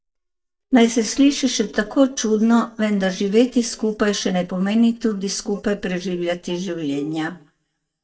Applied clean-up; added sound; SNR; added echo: neural mask model DeepFilterNet 3.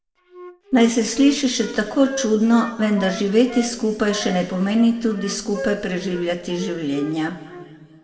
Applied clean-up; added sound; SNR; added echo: none; Wind instrument, woodwind instrument; 15 dB; reverberation time 1.7 s.